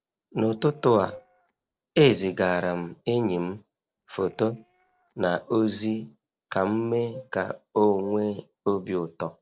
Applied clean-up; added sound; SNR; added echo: neural separator model SepFormer DNS4.